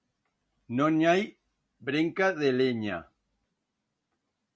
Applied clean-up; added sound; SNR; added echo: none; none; none; none.